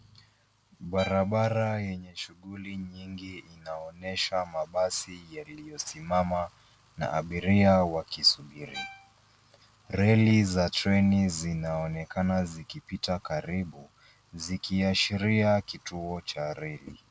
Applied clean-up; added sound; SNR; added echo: none; Bowed string instrument; 16 dB; none.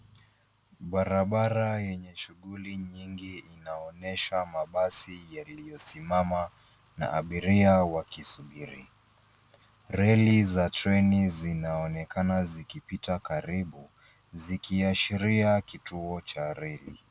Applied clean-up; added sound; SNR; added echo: none; none; none; none.